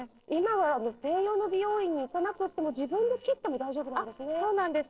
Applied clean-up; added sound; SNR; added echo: neural separator model SepFormer DNS4.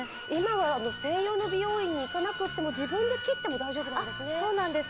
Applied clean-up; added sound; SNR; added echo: none; Bowed string instrument; 9 dB; none.